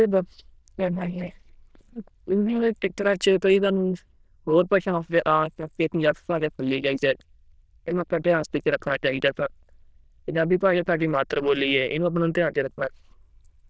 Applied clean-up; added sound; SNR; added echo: neural diffusion model UNIVERSE++.